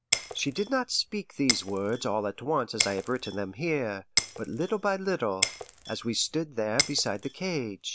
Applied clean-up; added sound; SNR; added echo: none; Shatter; 4 dB; none.